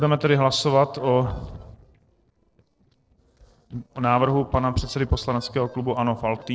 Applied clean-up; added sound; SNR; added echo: neural separator model SepFormer DNS4.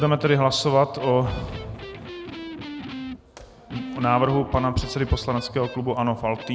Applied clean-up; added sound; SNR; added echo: none; Electric guitar; 13 dB; none.